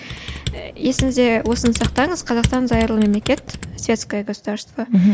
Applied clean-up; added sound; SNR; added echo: none; Computer keyboard; 7 dB; none.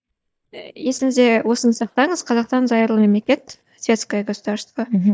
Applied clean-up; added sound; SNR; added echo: neural mask model DeepFilterNet 3.